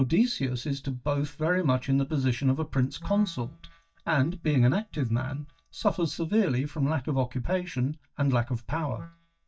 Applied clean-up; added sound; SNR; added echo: neural mask model DeepFilterNet 3.